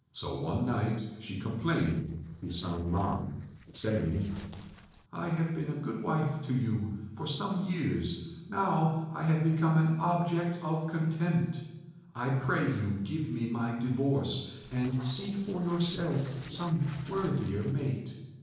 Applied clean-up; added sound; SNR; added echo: neural separator model SepFormer DNS4.